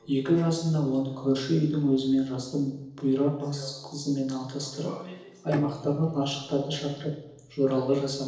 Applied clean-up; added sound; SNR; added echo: neural separator model SepFormer DNS4.